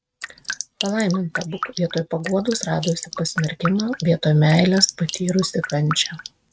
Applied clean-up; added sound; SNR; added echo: neural mask model RNNoise.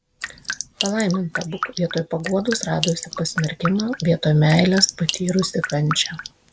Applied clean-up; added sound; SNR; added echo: none; Drip; 9 dB; none.